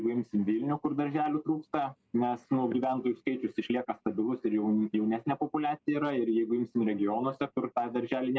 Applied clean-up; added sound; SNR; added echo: none; none; none; none.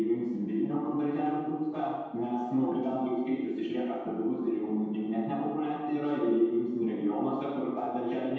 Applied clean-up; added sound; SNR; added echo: none; none; none; reverberation time 1.2 s.